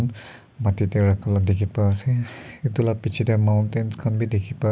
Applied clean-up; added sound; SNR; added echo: none; none; none; none.